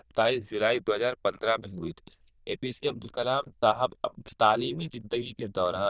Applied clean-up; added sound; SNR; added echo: neural diffusion model UNIVERSE++.